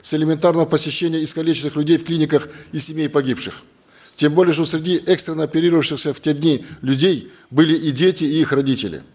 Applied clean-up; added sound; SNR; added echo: neural mask model Resemble Enhance denoiser.